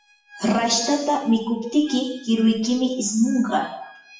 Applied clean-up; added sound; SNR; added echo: classical method WPE with log-MMSE.